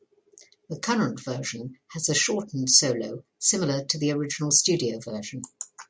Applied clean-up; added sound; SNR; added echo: none; none; none; none.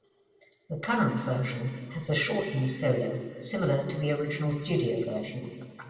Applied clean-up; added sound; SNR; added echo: none; none; none; reverberation time 2.0 s.